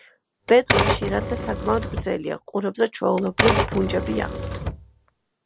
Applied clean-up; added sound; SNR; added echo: none; Typewriter; 1 dB; none.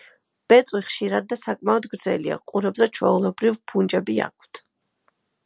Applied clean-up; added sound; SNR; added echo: none; none; none; none.